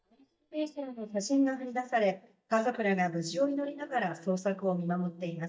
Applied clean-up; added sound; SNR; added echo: neural mask model DeepFilterNet 3.